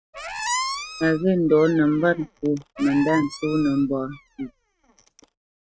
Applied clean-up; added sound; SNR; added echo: neural mask model RNNoise.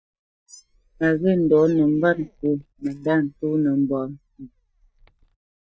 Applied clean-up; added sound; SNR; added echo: neural mask model DeepFilterNet 3.